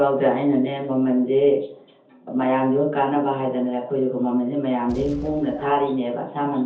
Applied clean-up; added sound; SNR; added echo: none; Boom; 18 dB; reverberation time 0.5 s.